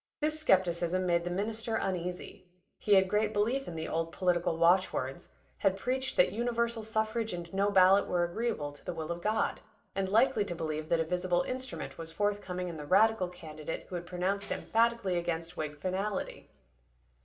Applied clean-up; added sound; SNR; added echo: none; Tambourine; 10 dB; reverberation time 0.4 s.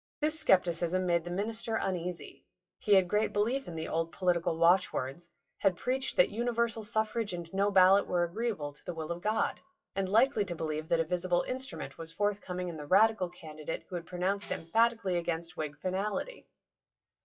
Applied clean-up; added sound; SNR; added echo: classical method WPE with log-MMSE.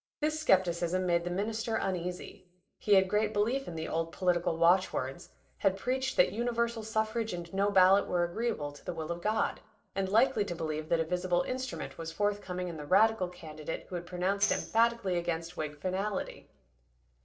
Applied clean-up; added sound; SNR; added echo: neural separator model SepFormer DNS4.